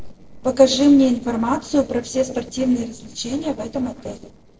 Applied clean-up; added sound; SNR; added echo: neural separator model SepFormer DNS4.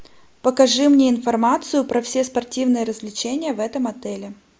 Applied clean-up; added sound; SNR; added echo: none; none; none; none.